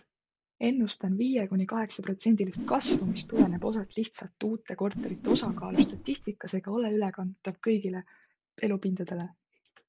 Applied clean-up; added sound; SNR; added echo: none; Whoosh, swoosh, swish; -2 dB; none.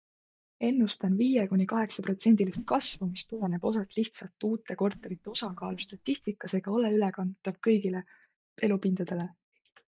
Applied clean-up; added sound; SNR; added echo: neural mask model DeepFilterNet 3.